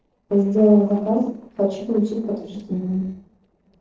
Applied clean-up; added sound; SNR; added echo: neural separator model SepFormer DNS4.